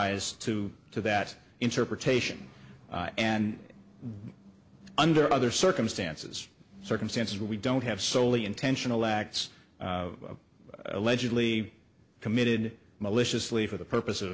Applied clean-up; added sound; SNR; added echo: none; none; none; none.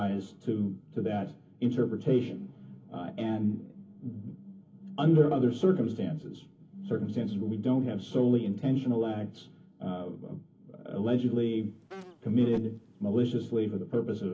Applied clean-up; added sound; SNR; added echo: none; Insect; 20 dB; reverberation time 0.3 s.